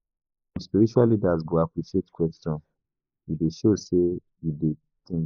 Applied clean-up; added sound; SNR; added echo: neural mask model Resemble Enhance denoiser.